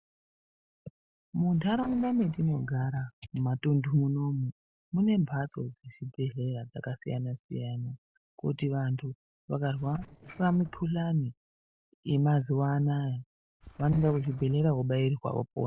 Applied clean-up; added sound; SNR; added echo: neural separator model SepFormer DNS4.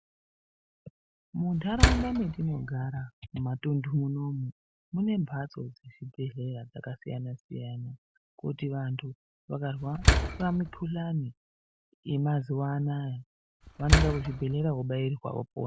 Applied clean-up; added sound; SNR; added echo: none; Slam; -5 dB; none.